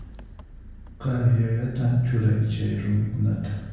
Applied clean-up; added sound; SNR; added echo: none; Engine; 18 dB; reverberation time 1.0 s.